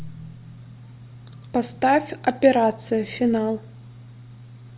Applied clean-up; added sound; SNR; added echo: none; none; none; none.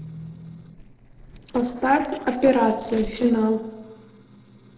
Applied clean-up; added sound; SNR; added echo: neural separator model SepFormer DNS4.